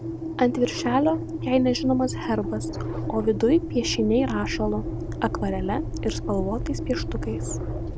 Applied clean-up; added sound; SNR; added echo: none; Engine; 4 dB; none.